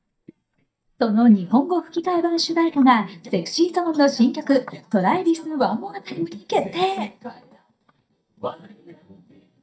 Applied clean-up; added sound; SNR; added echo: neural mask model DeepFilterNet 3.